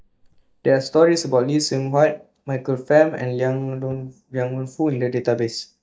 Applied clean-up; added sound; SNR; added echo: neural mask model DeepFilterNet 3.